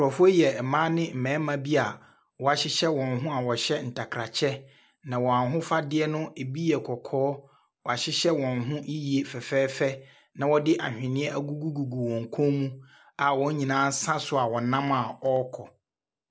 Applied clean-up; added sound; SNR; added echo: none; none; none; none.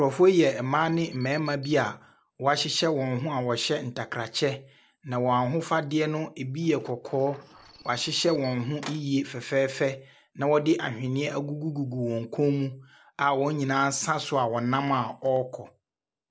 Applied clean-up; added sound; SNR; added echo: none; Sliding door + Alarm; 20 dB; none.